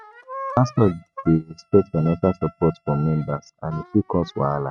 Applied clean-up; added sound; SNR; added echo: neural mask model RNNoise.